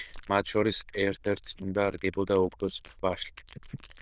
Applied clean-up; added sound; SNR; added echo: neural diffusion model UNIVERSE++.